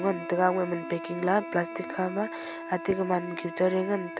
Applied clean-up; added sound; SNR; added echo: none; Wind instrument, woodwind instrument; 10 dB; none.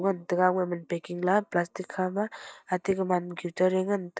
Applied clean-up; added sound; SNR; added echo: neural mask model DeepFilterNet 3.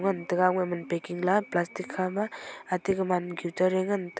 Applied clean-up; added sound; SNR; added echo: none; none; none; none.